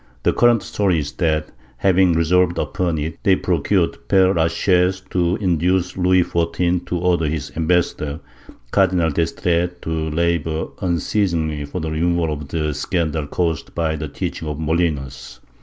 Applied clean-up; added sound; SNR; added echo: none; none; none; none.